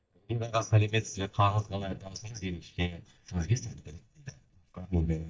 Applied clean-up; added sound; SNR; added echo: neural mask model DeepFilterNet 3.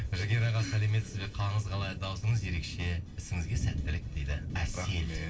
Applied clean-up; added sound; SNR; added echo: none; Thunder / Rain; 8 dB; reverberation time 0.2 s.